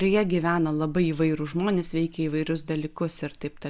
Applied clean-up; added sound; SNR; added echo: none; none; none; none.